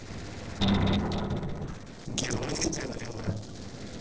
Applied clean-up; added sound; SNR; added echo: neural separator model SepFormer DNS4.